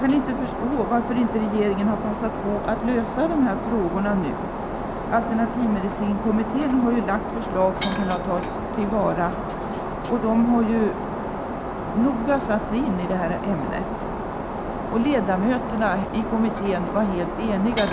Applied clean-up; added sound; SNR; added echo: none; Shatter; 4 dB; none.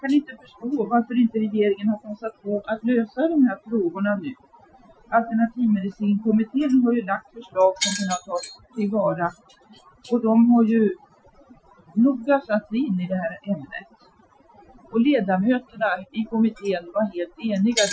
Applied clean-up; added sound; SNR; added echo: classical method Wiener filter.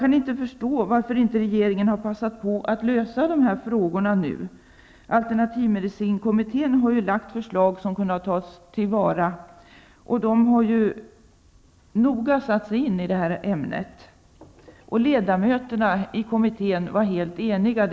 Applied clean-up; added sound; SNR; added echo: none; none; none; none.